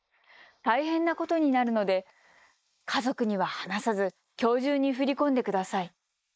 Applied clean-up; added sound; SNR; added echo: neural mask model Resemble Enhance denoiser.